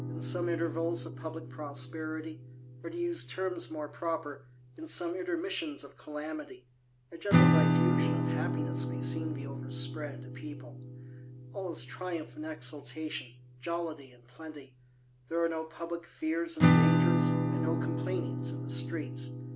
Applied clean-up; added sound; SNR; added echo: none; Acoustic guitar / Strum; -4 dB; none.